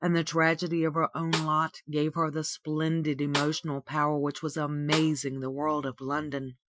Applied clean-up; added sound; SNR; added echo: classical method Wiener filter.